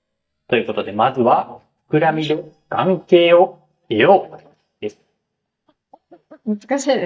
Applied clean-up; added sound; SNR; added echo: neural mask model DeepFilterNet 3.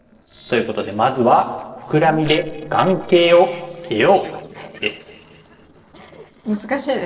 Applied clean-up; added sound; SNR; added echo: neural separator model SepFormer DNS4.